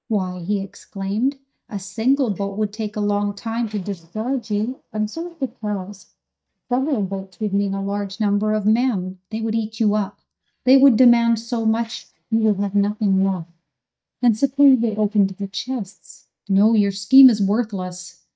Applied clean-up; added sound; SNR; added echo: neural mask model DeepFilterNet 3.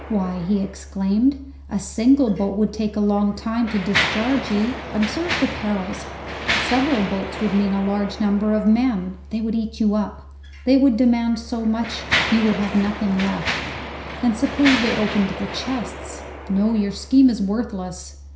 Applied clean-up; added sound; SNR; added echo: none; Mechanisms; 9 dB; reverberation time 0.5 s.